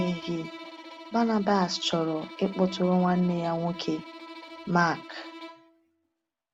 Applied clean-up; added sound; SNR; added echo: none; Bowed string instrument; 15 dB; none.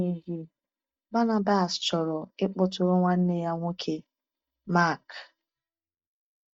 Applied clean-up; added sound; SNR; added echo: neural mask model DeepFilterNet 3.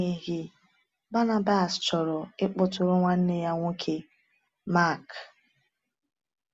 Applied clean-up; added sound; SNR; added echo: none; none; none; none.